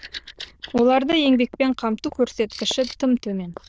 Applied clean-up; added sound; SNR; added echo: neural diffusion model UNIVERSE++.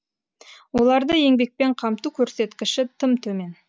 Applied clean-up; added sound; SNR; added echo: none; none; none; none.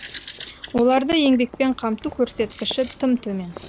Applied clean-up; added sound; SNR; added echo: none; Bird vocalization, bird call, bird song + Livestock, farm animals, working animals; 16 dB; none.